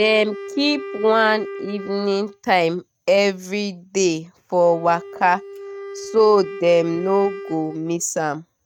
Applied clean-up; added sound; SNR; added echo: neural mask model RNNoise.